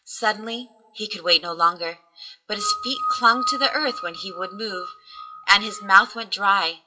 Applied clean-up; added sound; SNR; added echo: classical method WPE with log-MMSE.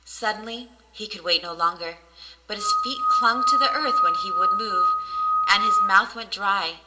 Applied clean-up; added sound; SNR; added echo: none; Screech / Glass; -5 dB; reverberation time 1.6 s.